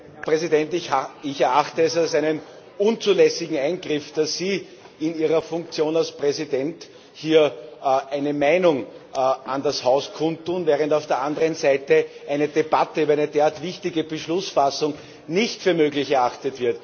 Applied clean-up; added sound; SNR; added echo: none; none; none; none.